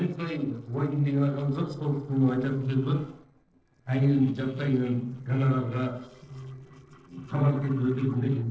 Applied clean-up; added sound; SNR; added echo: neural separator model SepFormer DNS4.